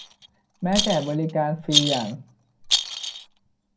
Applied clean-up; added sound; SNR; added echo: none; Rattle; 1 dB; reverberation time 0.2 s.